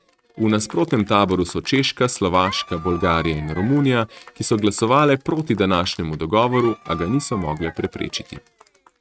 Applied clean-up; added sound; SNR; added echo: neural mask model RNNoise.